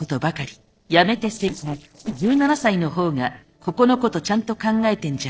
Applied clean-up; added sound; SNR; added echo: neural separator model SepFormer DNS4.